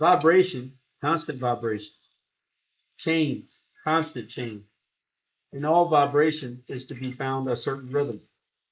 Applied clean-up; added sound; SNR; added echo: neural mask model Resemble Enhance denoiser.